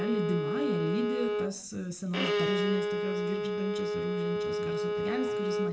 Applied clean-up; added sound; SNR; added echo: none; Bowed string instrument; -3 dB; reverberation time 0.7 s.